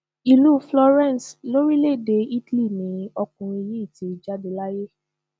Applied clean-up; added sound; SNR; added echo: none; none; none; none.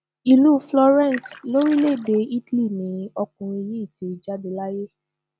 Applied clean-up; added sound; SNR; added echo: none; Splash, splatter; 17 dB; none.